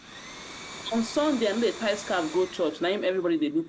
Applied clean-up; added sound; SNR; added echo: none; Domestic sounds, home sounds; 15 dB; none.